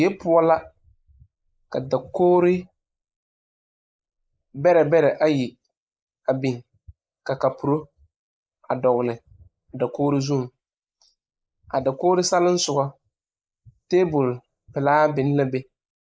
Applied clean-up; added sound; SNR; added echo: neural mask model Resemble Enhance denoiser.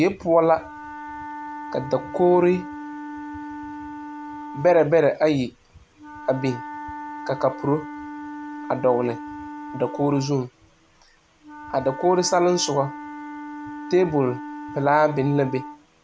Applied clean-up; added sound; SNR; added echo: none; Wind instrument, woodwind instrument; 12 dB; none.